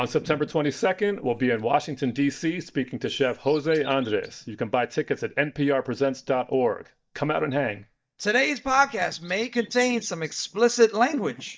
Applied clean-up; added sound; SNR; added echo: neural mask model DeepFilterNet 3.